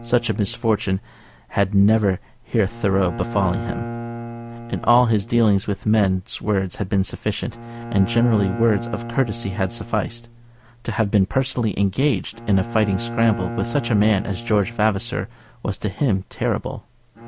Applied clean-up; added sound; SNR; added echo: none; Bowed string instrument; 12 dB; none.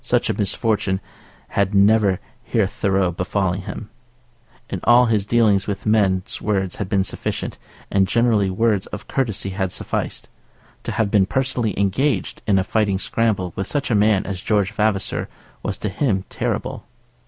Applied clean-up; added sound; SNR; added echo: none; none; none; none.